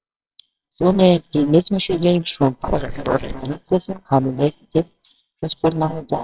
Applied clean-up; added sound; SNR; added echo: neural separator model SepFormer WHAMR!.